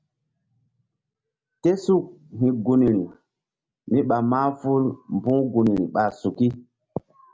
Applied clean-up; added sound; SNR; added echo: none; none; none; none.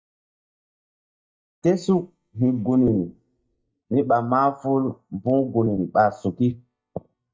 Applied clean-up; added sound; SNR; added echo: neural mask model DeepFilterNet 3.